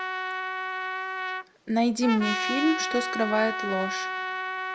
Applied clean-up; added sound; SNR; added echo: none; Trumpet; 3 dB; none.